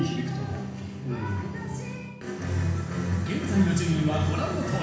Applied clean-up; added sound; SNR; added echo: none; none; none; reverberation time 1.1 s.